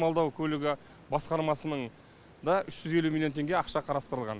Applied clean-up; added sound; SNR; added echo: none; none; none; none.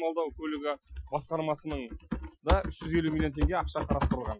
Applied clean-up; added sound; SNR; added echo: classical method Wiener filter.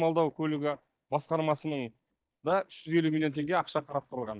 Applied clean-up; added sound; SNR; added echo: neural mask model DeepFilterNet 3.